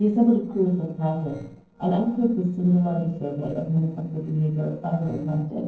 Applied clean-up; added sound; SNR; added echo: neural separator model SepFormer DNS4.